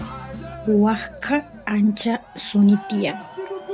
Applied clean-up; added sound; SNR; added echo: none; Cheering; 14 dB; none.